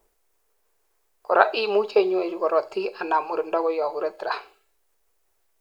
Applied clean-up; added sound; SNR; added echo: none; none; none; none.